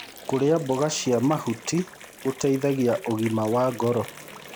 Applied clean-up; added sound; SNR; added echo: none; Water; 17 dB; none.